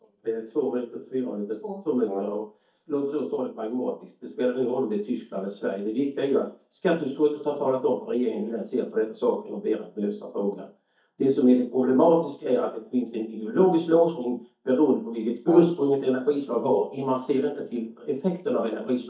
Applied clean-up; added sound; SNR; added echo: neural mask model DeepFilterNet 3.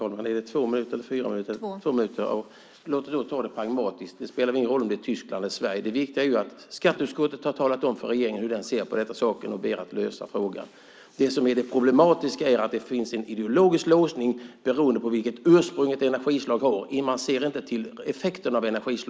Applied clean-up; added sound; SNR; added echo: none; none; none; none.